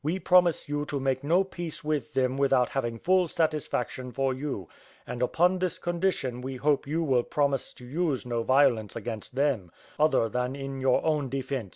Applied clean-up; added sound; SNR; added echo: none; none; none; none.